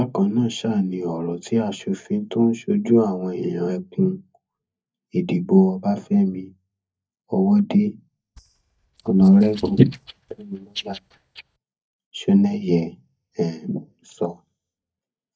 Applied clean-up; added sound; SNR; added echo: neural mask model DeepFilterNet 3.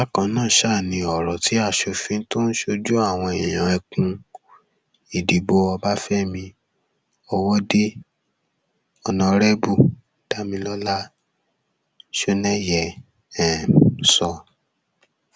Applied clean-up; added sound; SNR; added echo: none; none; none; none.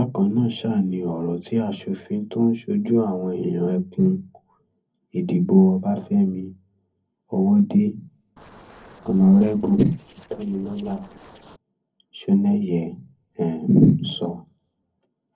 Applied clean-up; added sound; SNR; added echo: neural separator model SepFormer DNS4.